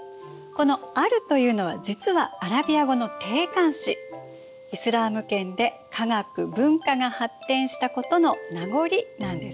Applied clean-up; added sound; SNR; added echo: none; Wind instrument, woodwind instrument; 17 dB; none.